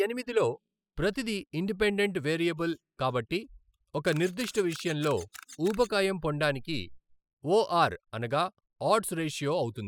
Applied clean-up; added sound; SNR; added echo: classical method spectral subtraction.